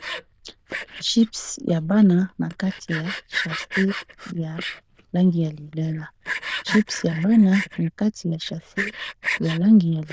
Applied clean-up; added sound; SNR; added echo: neural diffusion model UNIVERSE++.